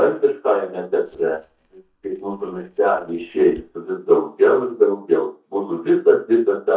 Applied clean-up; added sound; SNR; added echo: neural mask model DeepFilterNet 3.